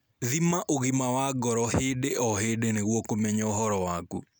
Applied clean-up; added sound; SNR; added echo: none; none; none; none.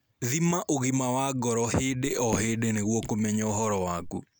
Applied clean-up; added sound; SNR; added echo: none; Raindrop / Drip; 12 dB; none.